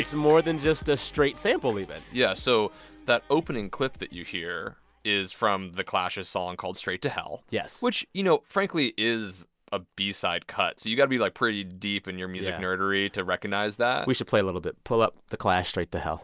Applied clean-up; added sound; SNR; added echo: none; none; none; none.